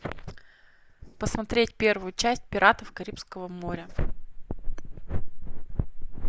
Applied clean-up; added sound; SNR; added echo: none; none; none; none.